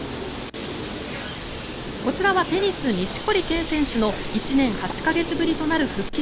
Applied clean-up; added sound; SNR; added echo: none; Bird; 6 dB; none.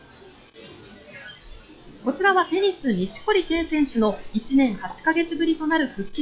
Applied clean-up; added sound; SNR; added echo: classical method log-MMSE.